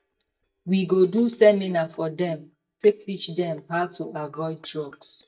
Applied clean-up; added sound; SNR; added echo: neural mask model DeepFilterNet 3.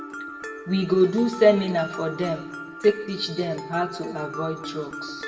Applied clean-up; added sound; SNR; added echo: none; Mallet percussion; 11 dB; reverberation time 0.9 s.